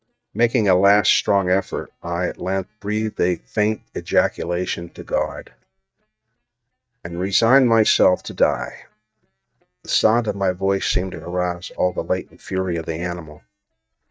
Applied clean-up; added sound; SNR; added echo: neural mask model DeepFilterNet 3.